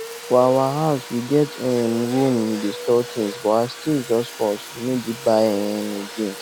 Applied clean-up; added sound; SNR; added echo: none; Domestic sounds, home sounds; 13 dB; none.